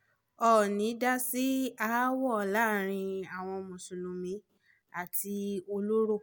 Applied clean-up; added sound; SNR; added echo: none; none; none; none.